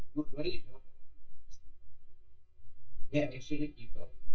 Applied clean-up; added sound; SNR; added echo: neural mask model DeepFilterNet 3.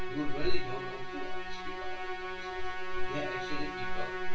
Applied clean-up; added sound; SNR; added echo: none; Musical instrument; 9 dB; reverberation time 0.2 s.